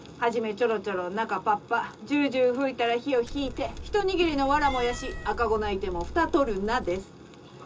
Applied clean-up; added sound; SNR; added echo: none; Cat; 10 dB; reverberation time 0.2 s.